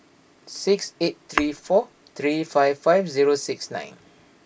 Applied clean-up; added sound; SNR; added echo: none; Tap / Hammer; 11 dB; none.